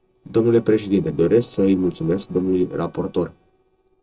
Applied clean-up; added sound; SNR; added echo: neural separator model SepFormer DNS4.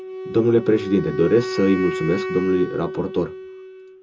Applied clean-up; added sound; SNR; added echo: none; Wind instrument, woodwind instrument; 8 dB; reverberation time 0.2 s.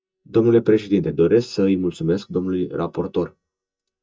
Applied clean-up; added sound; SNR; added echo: neural mask model DeepFilterNet 3.